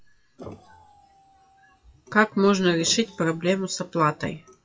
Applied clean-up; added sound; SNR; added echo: classical method WPE with log-MMSE.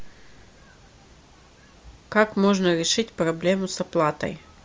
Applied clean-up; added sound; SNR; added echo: none; none; none; none.